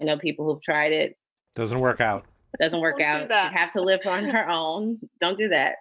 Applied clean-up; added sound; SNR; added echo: neural mask model DeepFilterNet 3.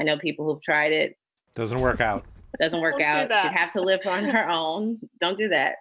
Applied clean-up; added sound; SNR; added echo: none; Wind instrument, woodwind instrument + Liquid; 18 dB; none.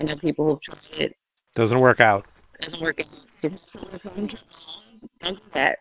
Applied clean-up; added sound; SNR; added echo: neural separator model SepFormer WHAM!.